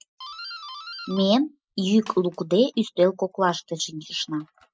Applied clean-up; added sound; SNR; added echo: classical method spectral subtraction.